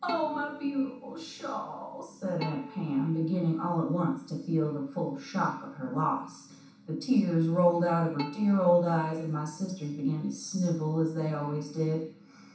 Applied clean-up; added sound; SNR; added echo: none; Bowed string instrument; 17 dB; reverberation time 0.7 s.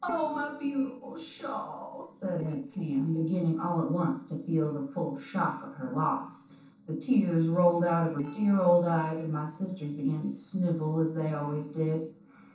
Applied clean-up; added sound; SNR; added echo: neural separator model SepFormer DNS4.